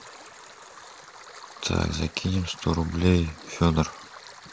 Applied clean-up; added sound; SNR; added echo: none; Stream; 18 dB; none.